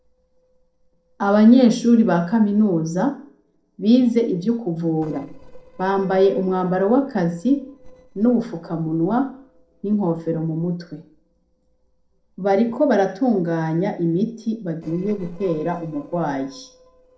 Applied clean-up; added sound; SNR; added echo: neural separator model SepFormer DNS4.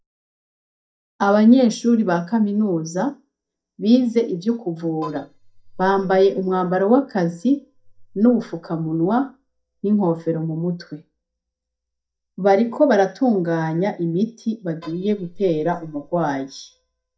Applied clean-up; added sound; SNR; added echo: neural mask model DeepFilterNet 3.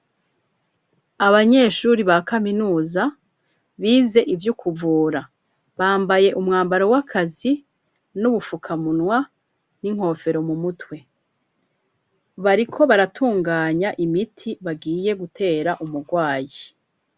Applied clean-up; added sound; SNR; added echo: none; none; none; none.